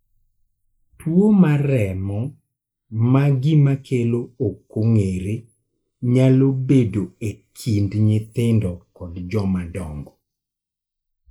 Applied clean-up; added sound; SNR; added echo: neural mask model Resemble Enhance denoiser.